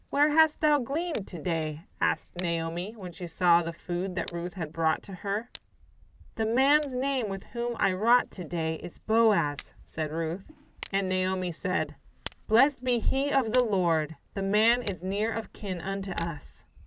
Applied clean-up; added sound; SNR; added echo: none; Tick; 17 dB; none.